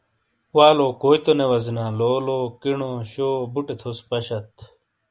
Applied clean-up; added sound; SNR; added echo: none; none; none; none.